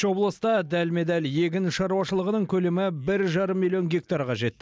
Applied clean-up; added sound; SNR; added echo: none; none; none; none.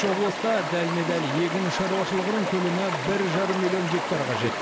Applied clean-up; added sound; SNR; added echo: none; Stream; 3 dB; none.